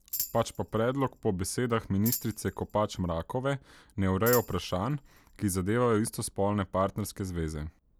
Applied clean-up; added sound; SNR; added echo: none; Tambourine; 11 dB; none.